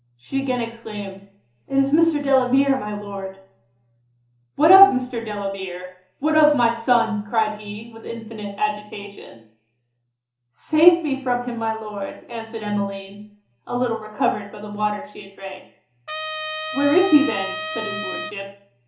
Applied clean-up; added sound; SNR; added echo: none; Trumpet; 7 dB; reverberation time 0.7 s.